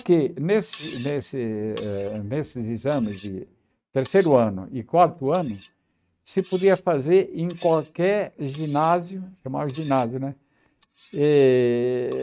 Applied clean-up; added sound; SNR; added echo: neural mask model RNNoise.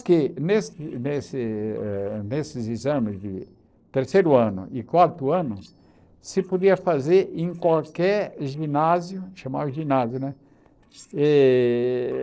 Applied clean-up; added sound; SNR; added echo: neural separator model SepFormer DNS4.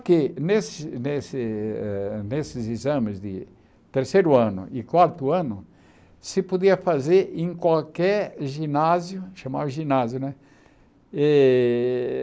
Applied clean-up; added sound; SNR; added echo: none; none; none; none.